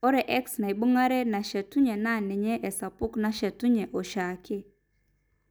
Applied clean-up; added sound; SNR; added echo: none; none; none; none.